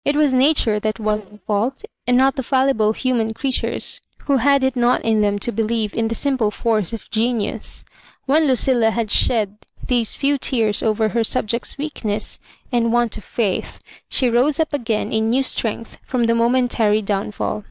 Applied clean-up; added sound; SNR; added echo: neural mask model DeepFilterNet 3.